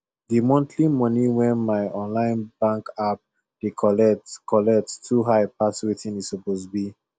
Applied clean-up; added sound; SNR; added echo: none; none; none; none.